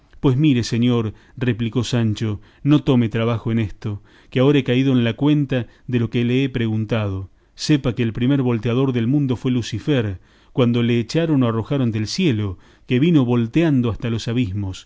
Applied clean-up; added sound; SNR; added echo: none; none; none; none.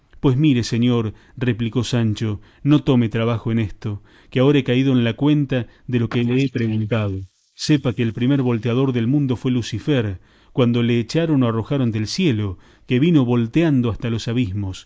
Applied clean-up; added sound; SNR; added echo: neural mask model Resemble Enhance denoiser.